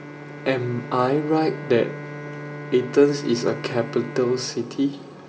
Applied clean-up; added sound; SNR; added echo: none; Bowed string instrument; 13 dB; reverberation time 0.8 s.